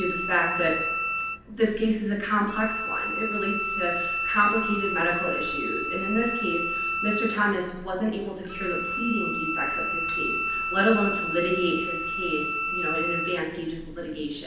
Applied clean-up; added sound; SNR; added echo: none; Bowed string instrument; 2 dB; reverberation time 0.9 s.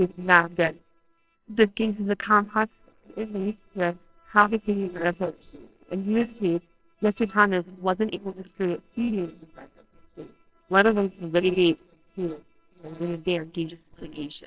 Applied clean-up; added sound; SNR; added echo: neural separator model SepFormer WHAMR!.